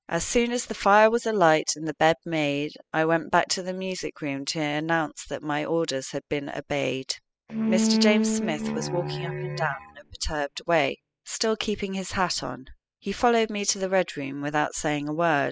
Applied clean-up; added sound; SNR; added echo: classical method spectral subtraction.